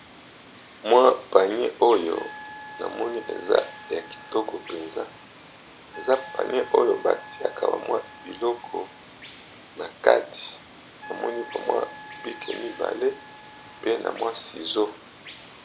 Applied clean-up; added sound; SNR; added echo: none; Wind instrument, woodwind instrument + Water; 15 dB; none.